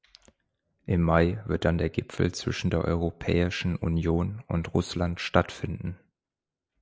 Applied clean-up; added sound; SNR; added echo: none; none; none; none.